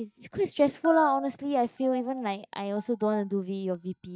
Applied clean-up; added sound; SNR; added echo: neural mask model DeepFilterNet 3.